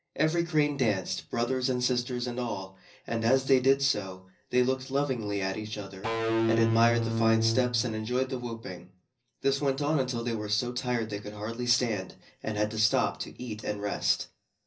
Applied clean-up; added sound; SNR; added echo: none; Electric guitar / Bass guitar; 0 dB; reverberation time 0.4 s.